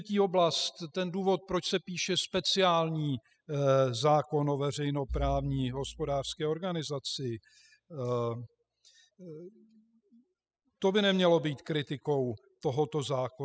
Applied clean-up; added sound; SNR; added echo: classical method spectral subtraction.